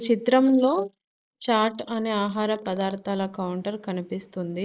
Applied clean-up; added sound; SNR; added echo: neural mask model Resemble Enhance denoiser.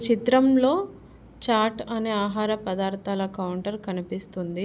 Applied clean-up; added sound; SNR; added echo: none; none; none; none.